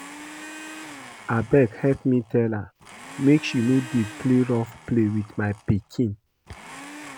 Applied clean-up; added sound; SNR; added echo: none; Domestic sounds, home sounds; 18 dB; none.